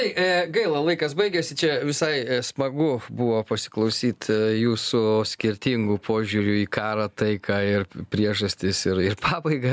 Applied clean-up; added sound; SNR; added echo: none; none; none; none.